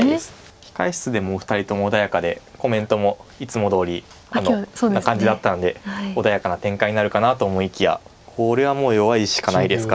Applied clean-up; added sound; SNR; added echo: none; none; none; none.